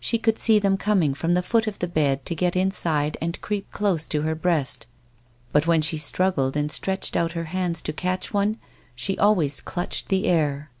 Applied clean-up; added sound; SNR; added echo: none; none; none; none.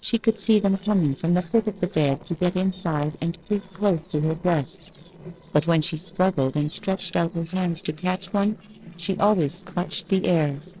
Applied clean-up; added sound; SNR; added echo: neural separator model SepFormer DNS4.